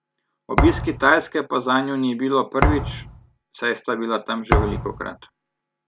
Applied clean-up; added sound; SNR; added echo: none; Thump, thud; 1 dB; none.